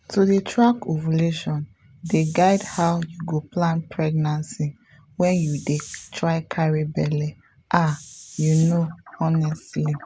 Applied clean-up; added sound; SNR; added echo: none; Hiss; 19 dB; none.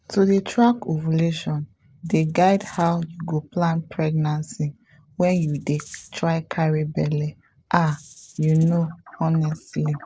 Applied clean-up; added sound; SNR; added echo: neural separator model SepFormer DNS4.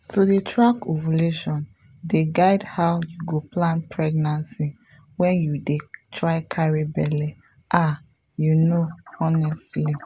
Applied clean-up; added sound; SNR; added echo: none; none; none; none.